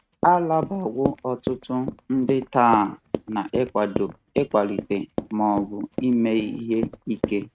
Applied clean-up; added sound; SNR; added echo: neural mask model RNNoise.